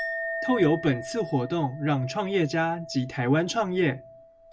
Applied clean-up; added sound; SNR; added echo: none; Chink, clink; 11 dB; none.